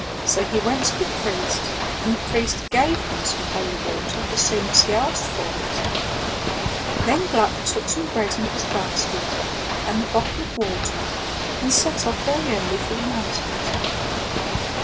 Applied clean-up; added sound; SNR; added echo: none; Ocean / Boat, Water vehicle; 0 dB; reverberation time 0.2 s.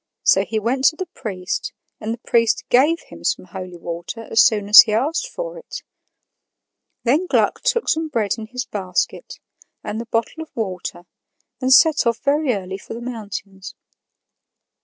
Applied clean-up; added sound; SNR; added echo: none; none; none; none.